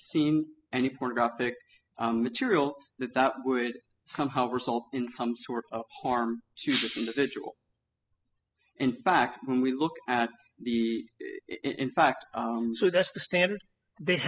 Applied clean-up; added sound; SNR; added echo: classical method spectral subtraction.